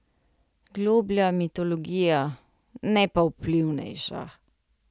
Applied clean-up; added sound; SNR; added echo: none; none; none; none.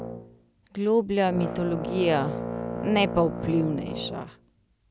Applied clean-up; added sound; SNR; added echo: none; Brass instrument; 7 dB; none.